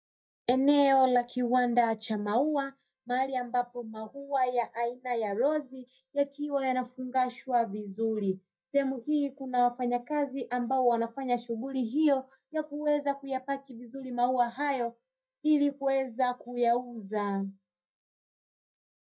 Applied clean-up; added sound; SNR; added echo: neural mask model DeepFilterNet 3.